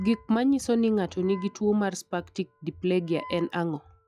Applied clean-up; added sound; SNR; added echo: classical method log-MMSE.